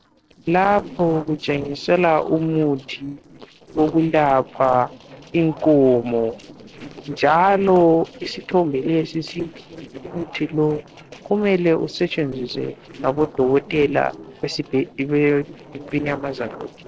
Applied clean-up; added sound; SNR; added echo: neural separator model SepFormer DNS4.